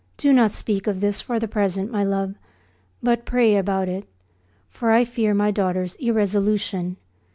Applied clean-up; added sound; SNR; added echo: none; none; none; none.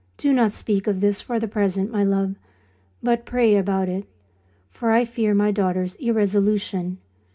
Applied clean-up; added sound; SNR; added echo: none; none; none; reverberation time 0.3 s.